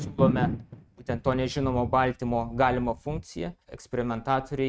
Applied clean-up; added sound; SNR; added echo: neural mask model RNNoise.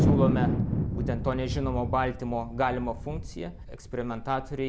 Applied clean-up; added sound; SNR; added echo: none; Thunder; -1 dB; none.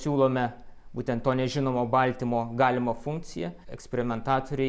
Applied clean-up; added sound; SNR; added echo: none; none; none; none.